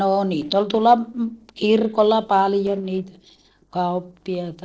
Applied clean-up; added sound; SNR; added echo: neural separator model SepFormer DNS4.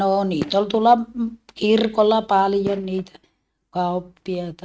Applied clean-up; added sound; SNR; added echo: neural mask model RNNoise.